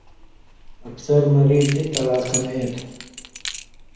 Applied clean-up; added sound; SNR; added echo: none; Keys jangling; 12 dB; reverberation time 0.9 s.